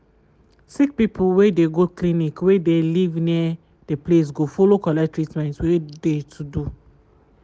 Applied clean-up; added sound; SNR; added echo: none; none; none; none.